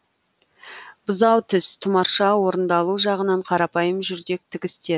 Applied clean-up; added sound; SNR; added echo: none; none; none; none.